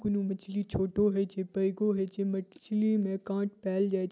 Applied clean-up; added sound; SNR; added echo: none; none; none; none.